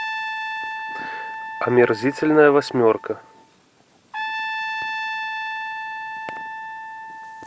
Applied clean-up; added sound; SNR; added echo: none; Trumpet; 7 dB; none.